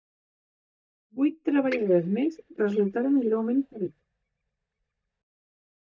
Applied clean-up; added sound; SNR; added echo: neural mask model DeepFilterNet 3.